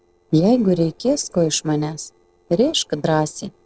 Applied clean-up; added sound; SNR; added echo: neural separator model SepFormer DNS4.